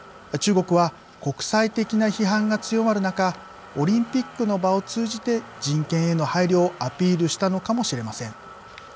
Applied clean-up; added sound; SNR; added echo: none; Motor vehicle (road); 19 dB; none.